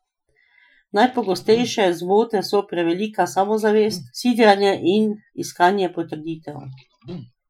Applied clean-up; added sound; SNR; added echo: classical method Wiener filter.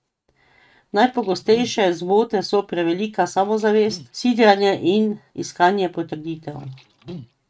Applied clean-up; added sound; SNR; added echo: neural mask model RNNoise.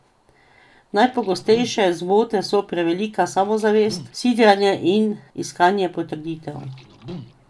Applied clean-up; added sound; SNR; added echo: none; Liquid; 18 dB; none.